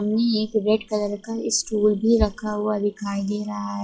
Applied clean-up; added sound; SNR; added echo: classical method WPE with log-MMSE.